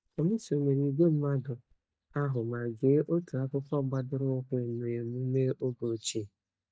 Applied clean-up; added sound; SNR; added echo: neural mask model DeepFilterNet 3.